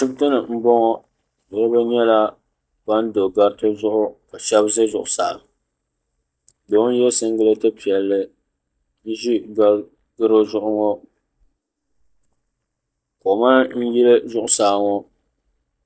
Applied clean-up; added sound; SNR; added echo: neural mask model DeepFilterNet 3.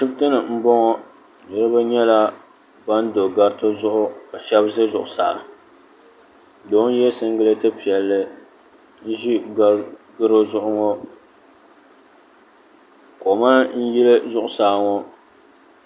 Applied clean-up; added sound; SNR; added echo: none; none; none; none.